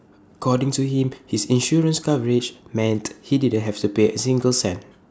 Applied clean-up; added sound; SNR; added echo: none; none; none; none.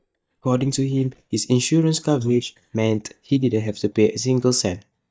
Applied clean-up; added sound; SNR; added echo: neural mask model DeepFilterNet 3.